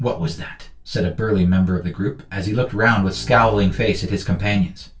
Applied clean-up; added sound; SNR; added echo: none; Motorcycle / Engine; 17 dB; reverberation time 0.2 s.